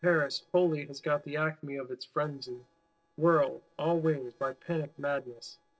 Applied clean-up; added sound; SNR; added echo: neural separator model SepFormer DNS4.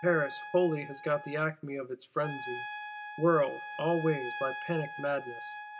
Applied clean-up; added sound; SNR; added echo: none; Trumpet; 11 dB; none.